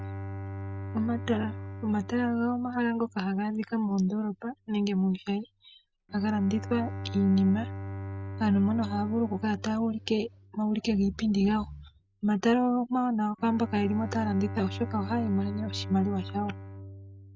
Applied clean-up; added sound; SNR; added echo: none; Bowed string instrument; 11 dB; none.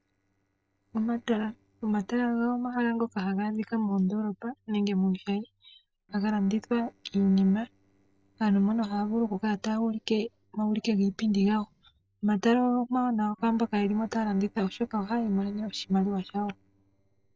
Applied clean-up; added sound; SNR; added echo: neural separator model SepFormer DNS4.